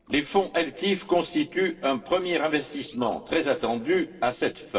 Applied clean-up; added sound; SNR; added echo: neural separator model SepFormer DNS4.